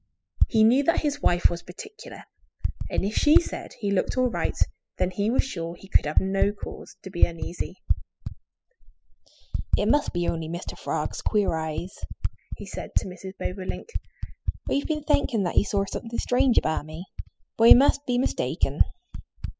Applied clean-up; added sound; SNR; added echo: classical method spectral subtraction.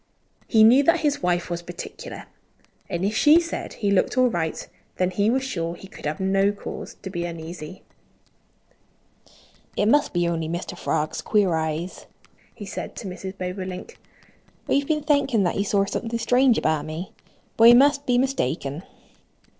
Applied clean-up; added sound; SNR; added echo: neural separator model SepFormer DNS4.